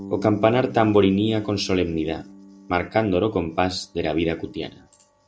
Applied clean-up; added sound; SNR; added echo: none; Bass guitar; 18 dB; none.